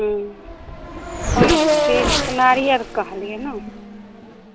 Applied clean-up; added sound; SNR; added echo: none; Race car, auto racing / Accelerating, revving, vroom; -1 dB; none.